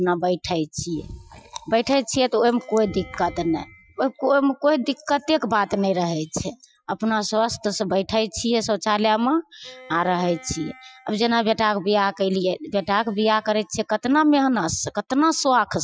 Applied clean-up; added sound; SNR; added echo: classical method Wiener filter.